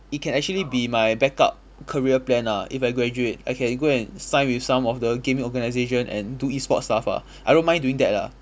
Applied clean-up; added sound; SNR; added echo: none; none; none; none.